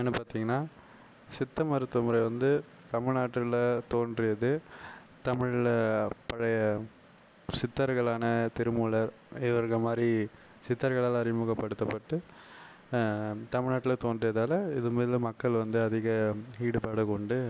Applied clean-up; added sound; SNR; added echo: none; none; none; none.